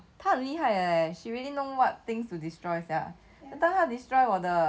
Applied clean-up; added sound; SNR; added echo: none; none; none; none.